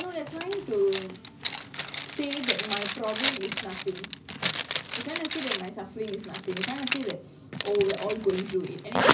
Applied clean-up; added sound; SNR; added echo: none; Zipper (clothing); -3 dB; reverberation time 0.5 s.